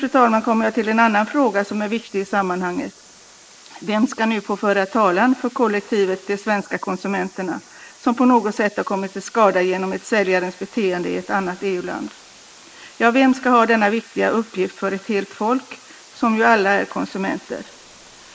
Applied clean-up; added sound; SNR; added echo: neural mask model Resemble Enhance denoiser.